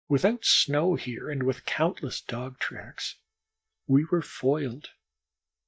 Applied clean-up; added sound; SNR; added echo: neural mask model DeepFilterNet 3.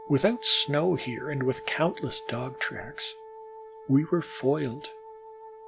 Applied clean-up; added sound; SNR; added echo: none; Wind instrument, woodwind instrument; 15 dB; none.